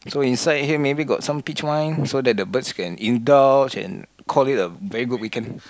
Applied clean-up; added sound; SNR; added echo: none; none; none; none.